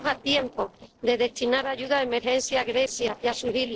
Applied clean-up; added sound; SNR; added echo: neural separator model SepFormer DNS4.